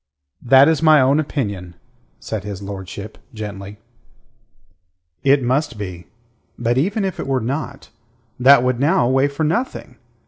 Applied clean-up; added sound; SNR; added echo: none; none; none; none.